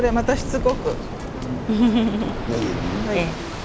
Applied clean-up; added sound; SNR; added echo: none; Waves, surf; 6 dB; none.